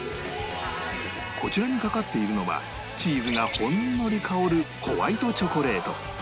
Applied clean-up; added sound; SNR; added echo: none; Bird; 4 dB; none.